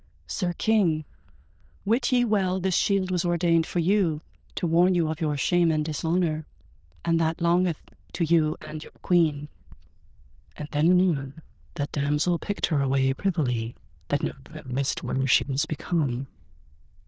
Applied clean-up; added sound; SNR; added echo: neural diffusion model UNIVERSE++.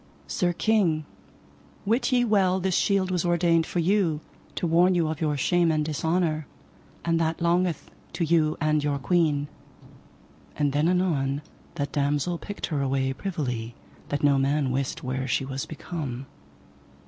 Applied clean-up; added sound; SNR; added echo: none; none; none; none.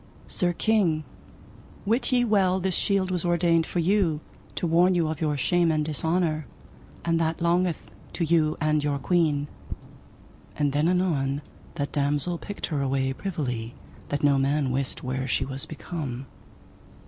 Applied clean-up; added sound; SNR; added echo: none; Bird vocalization, bird call, bird song; 18 dB; none.